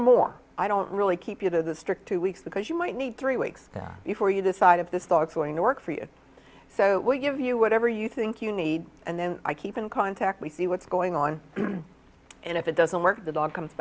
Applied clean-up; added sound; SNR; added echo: none; none; none; none.